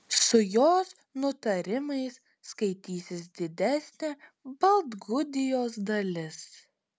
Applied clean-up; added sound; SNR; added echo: none; none; none; none.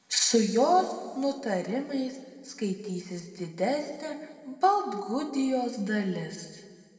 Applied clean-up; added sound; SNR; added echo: none; none; none; reverberation time 1.7 s.